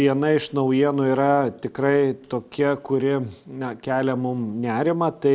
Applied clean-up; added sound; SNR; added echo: none; none; none; none.